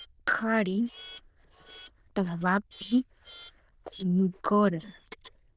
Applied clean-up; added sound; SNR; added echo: neural diffusion model UNIVERSE++.